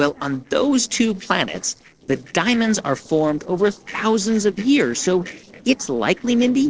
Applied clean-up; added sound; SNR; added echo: neural separator model SepFormer DNS4.